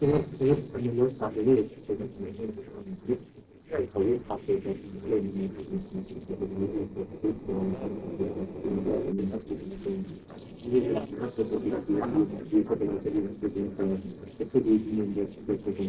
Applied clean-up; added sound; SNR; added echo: neural separator model SepFormer DNS4.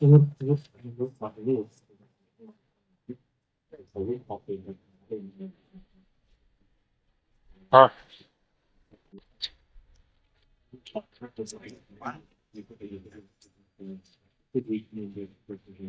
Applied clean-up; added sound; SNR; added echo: neural mask model DeepFilterNet 3.